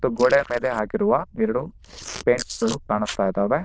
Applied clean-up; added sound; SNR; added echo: neural diffusion model UNIVERSE++.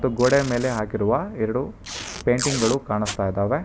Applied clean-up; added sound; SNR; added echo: none; Packing tape, duct tape; 11 dB; none.